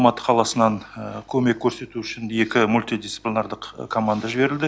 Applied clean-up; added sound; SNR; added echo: none; none; none; none.